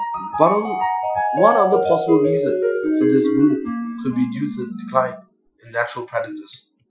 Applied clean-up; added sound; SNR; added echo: classical method Wiener filter.